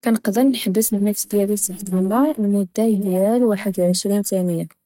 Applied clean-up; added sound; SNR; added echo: neural mask model DeepFilterNet 3.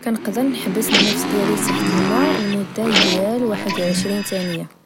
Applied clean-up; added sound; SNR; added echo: none; Motorcycle + Printer; 0 dB; none.